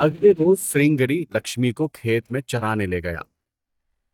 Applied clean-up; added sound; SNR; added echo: neural mask model DeepFilterNet 3.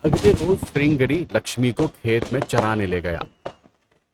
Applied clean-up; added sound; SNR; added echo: neural mask model RNNoise.